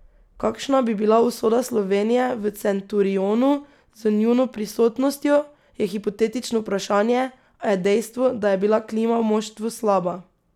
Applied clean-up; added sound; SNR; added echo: none; none; none; none.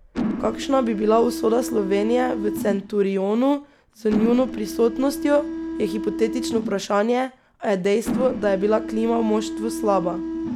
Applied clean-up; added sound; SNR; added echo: none; Mechanisms; 7 dB; none.